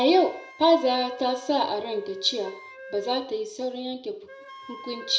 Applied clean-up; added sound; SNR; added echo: none; Wind instrument, woodwind instrument; 19 dB; reverberation time 0.5 s.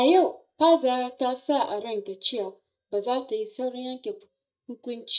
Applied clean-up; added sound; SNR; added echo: neural mask model DeepFilterNet 3.